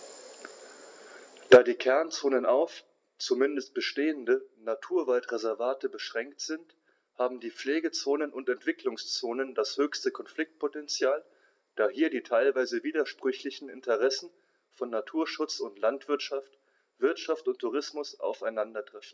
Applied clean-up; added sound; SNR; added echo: none; none; none; none.